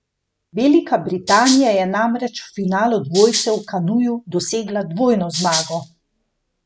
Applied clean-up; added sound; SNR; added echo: none; Rattle (instrument); 7 dB; none.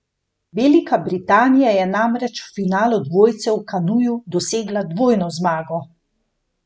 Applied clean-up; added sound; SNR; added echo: none; none; none; none.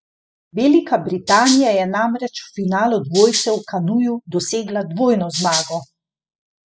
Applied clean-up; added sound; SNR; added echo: classical method spectral subtraction.